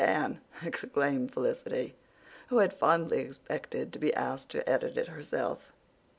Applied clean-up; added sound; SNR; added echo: none; none; none; none.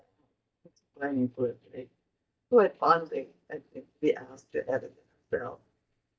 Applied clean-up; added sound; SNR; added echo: neural mask model DeepFilterNet 3.